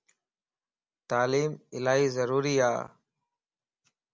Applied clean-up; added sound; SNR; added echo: none; none; none; none.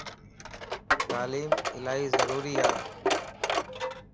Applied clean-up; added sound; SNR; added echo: none; Coin (dropping); -5 dB; none.